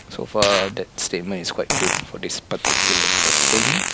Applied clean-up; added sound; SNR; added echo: none; Fart; -3 dB; none.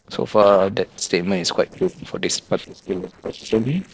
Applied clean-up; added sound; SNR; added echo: neural separator model SepFormer DNS4.